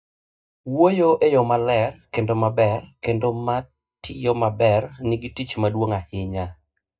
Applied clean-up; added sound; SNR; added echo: neural mask model DeepFilterNet 3.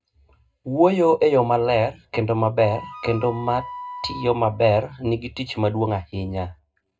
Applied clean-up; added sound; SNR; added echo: none; Wind instrument, woodwind instrument; 14 dB; reverberation time 0.2 s.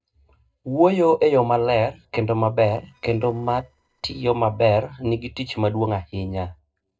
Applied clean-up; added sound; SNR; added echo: neural separator model SepFormer DNS4.